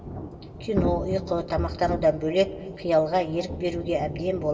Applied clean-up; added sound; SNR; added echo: none; Thunder / Rain; 8 dB; reverberation time 3.0 s.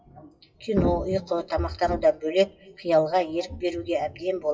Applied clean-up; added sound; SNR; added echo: classical method WPE with log-MMSE.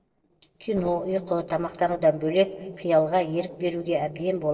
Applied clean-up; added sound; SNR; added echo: neural separator model SepFormer DNS4.